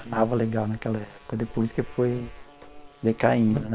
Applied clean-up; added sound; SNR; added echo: neural separator model SepFormer WHAM!.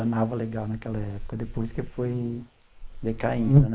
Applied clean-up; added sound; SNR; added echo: neural mask model Resemble Enhance denoiser.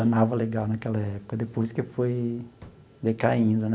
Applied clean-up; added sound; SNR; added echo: none; none; none; none.